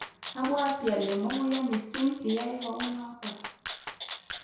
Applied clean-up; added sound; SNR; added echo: none; Rattle (instrument); 8 dB; reverberation time 0.7 s.